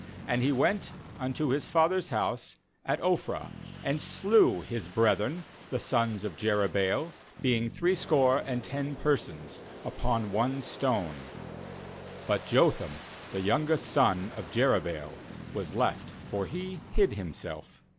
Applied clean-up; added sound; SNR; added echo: none; Aircraft + Bass guitar; 16 dB; none.